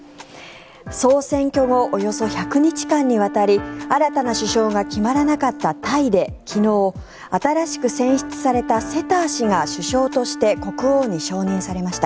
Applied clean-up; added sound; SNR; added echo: none; Wind instrument, woodwind instrument; 13 dB; none.